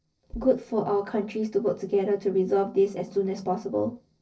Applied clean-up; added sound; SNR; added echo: neural separator model SepFormer DNS4.